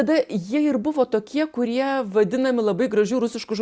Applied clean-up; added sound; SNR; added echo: none; none; none; none.